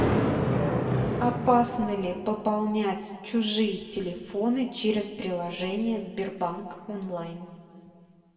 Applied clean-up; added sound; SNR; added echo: none; Thunder; 4 dB; reverberation time 1.9 s.